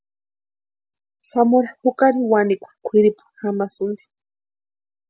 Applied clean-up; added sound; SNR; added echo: none; none; none; none.